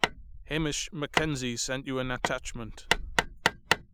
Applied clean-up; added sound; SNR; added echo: none; Hammer; -2 dB; none.